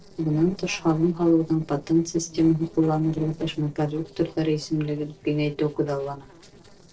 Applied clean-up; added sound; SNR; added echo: neural separator model SepFormer DNS4.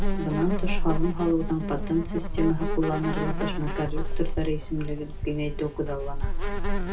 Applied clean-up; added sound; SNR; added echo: none; Insect; -3 dB; reverberation time 0.2 s.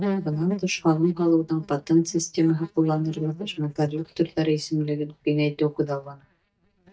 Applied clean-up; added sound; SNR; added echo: neural mask model DeepFilterNet 3.